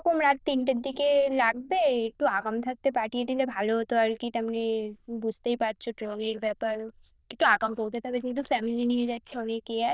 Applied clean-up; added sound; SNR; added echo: neural diffusion model UNIVERSE++.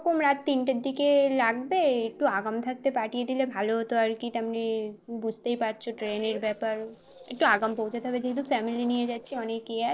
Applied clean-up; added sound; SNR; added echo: neural separator model SepFormer DNS4.